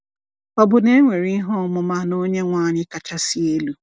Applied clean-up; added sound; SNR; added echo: none; none; none; none.